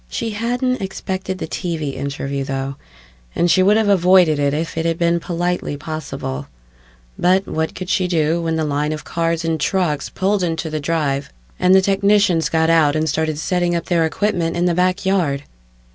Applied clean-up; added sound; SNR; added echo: none; none; none; none.